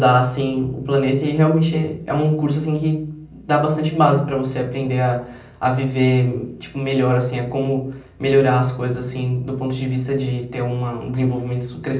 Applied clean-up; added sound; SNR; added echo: none; none; none; reverberation time 0.6 s.